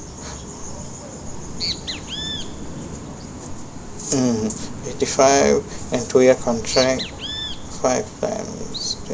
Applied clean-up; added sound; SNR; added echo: none; Bird + Waves, surf; 9 dB; none.